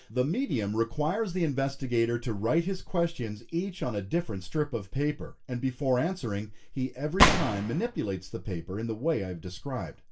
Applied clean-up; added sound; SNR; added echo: none; Gunshot, gunfire; -1 dB; reverberation time 0.2 s.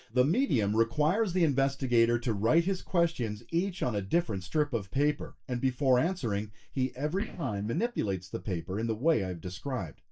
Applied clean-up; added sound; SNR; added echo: neural mask model DeepFilterNet 3.